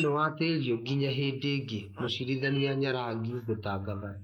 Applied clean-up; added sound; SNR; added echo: neural mask model Resemble Enhance denoiser.